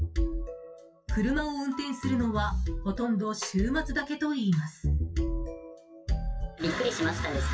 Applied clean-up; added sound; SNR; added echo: classical method WPE with log-MMSE.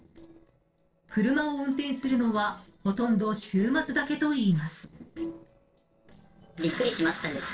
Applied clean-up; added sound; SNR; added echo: neural separator model SepFormer DNS4.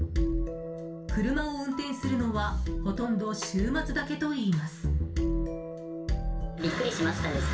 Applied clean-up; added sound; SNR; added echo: none; Snare drum; 19 dB; reverberation time 0.4 s.